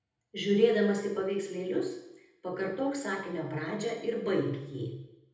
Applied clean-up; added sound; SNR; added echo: none; none; none; reverberation time 0.8 s.